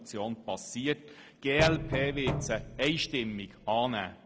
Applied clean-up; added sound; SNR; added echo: none; Knock; 5 dB; none.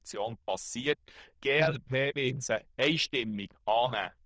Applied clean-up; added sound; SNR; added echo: neural diffusion model UNIVERSE++.